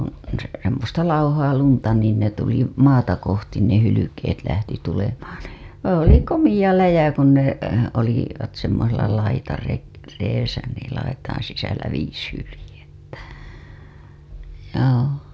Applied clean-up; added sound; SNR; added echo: none; none; none; none.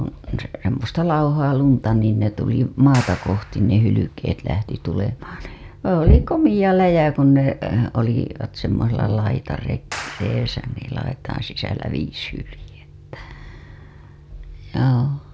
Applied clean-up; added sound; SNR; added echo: none; Clapping; 17 dB; none.